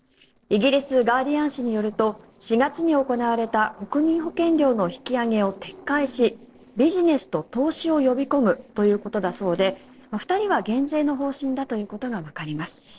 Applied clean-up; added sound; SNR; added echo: neural separator model SepFormer DNS4.